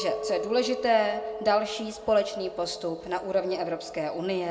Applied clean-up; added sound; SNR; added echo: none; Chink, clink; 12 dB; reverberation time 0.9 s.